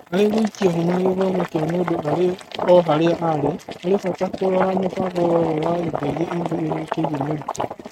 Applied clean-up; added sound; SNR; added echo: neural mask model RNNoise.